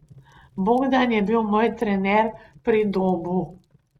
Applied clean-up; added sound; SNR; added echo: neural mask model RNNoise.